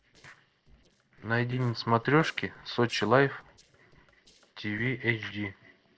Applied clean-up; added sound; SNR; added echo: neural separator model SepFormer DNS4.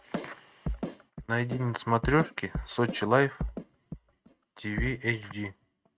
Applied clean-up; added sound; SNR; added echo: neural mask model RNNoise.